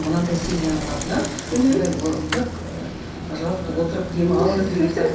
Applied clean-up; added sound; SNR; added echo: none; Bicycle; 7 dB; reverberation time 0.6 s.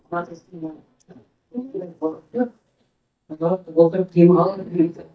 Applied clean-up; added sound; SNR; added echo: neural mask model DeepFilterNet 3.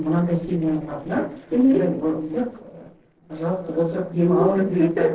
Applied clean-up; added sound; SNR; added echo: neural separator model SepFormer DNS4.